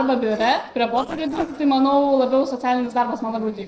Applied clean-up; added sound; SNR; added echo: neural separator model SepFormer DNS4.